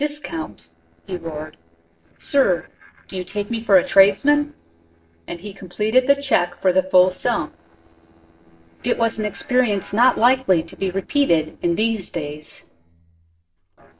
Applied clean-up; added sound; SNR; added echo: neural separator model SepFormer DNS4.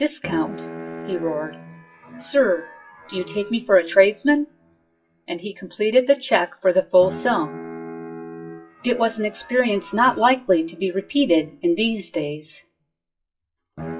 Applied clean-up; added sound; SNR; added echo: classical method WPE with log-MMSE.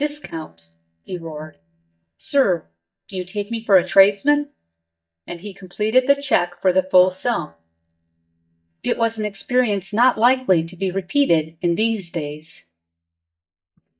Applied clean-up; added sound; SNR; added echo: neural mask model DeepFilterNet 3.